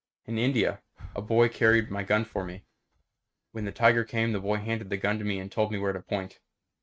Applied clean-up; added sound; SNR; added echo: neural mask model RNNoise.